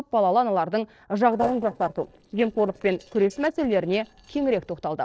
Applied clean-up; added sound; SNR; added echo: neural separator model SepFormer DNS4.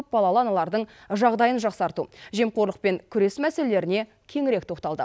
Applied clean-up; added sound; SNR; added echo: none; none; none; none.